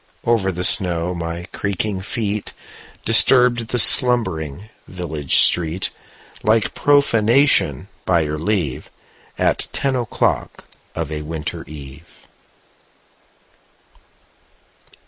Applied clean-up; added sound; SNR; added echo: neural mask model Resemble Enhance denoiser.